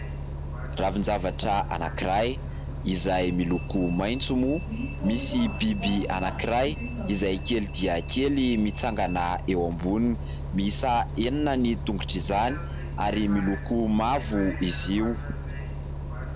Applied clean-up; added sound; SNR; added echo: none; Bus; 6 dB; none.